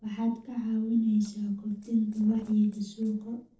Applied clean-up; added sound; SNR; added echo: neural separator model SepFormer DNS4.